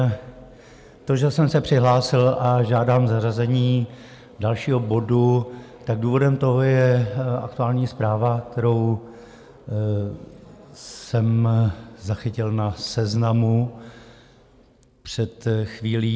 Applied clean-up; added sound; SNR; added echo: none; none; none; none.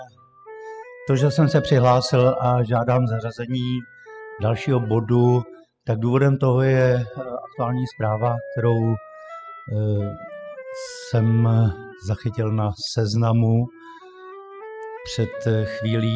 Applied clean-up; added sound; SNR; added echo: classical method spectral subtraction.